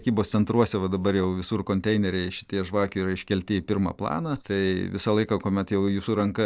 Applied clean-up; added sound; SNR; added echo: neural mask model Resemble Enhance denoiser.